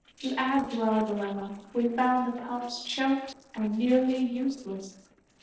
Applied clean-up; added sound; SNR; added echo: neural separator model SepFormer DNS4.